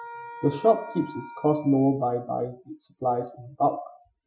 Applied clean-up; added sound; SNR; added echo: classical method Wiener filter.